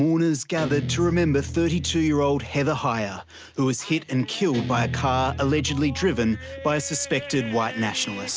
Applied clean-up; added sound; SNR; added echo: none; Guitar; 11 dB; none.